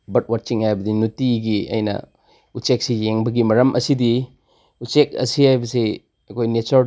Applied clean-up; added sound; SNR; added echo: none; none; none; none.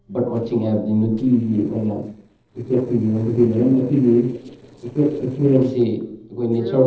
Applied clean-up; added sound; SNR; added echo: neural separator model SepFormer DNS4.